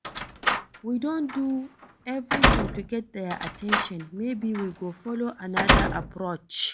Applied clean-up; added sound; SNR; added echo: none; Slam; -3 dB; none.